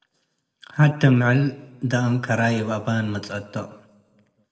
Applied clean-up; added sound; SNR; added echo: none; none; none; reverberation time 1.0 s.